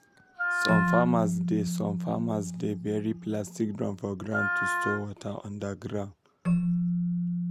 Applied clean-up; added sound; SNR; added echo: none; Keyboard (musical) + Wind instrument, woodwind instrument; -2 dB; none.